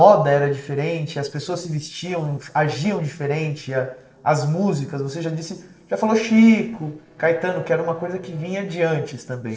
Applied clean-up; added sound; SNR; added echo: neural separator model SepFormer DNS4.